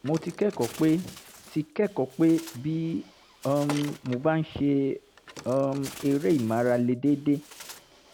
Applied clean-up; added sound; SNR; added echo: none; Bird; 18 dB; none.